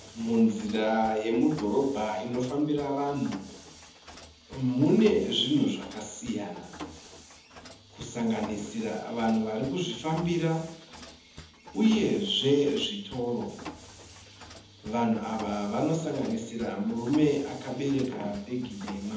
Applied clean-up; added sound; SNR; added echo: none; Mechanisms; 17 dB; reverberation time 1.0 s.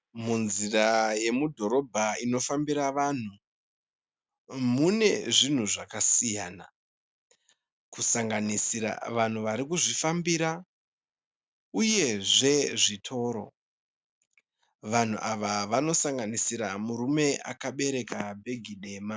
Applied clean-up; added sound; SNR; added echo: none; none; none; none.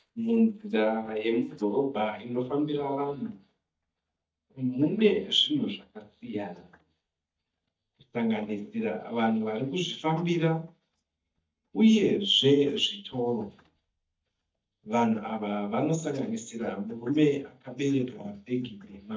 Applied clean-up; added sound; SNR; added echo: neural mask model DeepFilterNet 3.